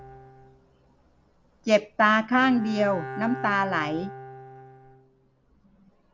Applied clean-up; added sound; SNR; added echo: none; Bowed string instrument; 14 dB; none.